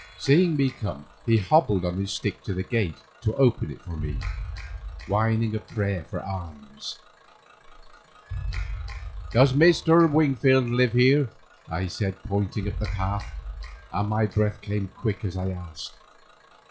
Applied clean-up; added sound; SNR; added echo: classical method log-MMSE.